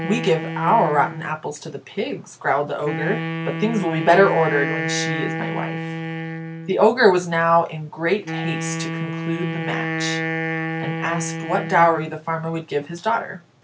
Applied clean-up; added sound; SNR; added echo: none; Wind instrument, woodwind instrument; 6 dB; none.